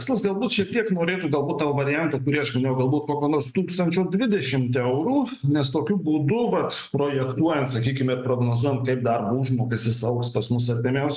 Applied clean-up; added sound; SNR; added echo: neural mask model Resemble Enhance denoiser.